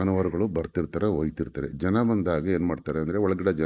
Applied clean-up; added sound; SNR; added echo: neural mask model Resemble Enhance denoiser.